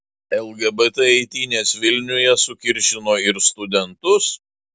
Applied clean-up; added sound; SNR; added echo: none; none; none; none.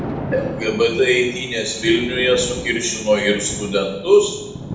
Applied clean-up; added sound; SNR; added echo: none; Thunder; 11 dB; reverberation time 0.8 s.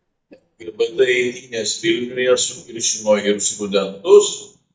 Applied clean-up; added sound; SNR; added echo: neural mask model DeepFilterNet 3.